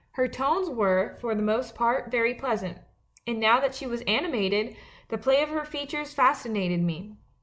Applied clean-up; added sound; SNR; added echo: none; none; none; none.